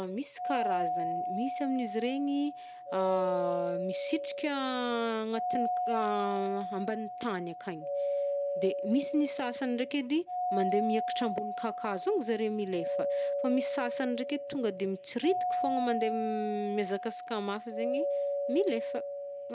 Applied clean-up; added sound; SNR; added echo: none; Doorbell; 1 dB; none.